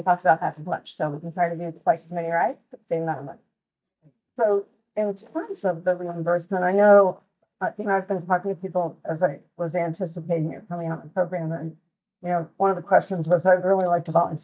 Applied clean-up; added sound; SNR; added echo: neural mask model DeepFilterNet 3.